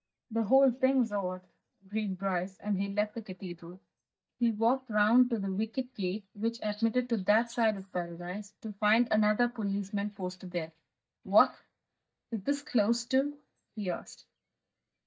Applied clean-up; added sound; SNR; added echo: neural mask model DeepFilterNet 3.